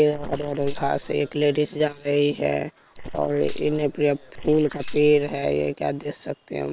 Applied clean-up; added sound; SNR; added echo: neural separator model SepFormer WHAM!.